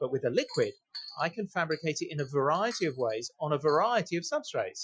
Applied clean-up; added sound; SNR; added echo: classical method Wiener filter.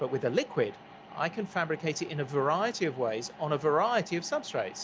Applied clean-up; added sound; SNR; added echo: none; none; none; none.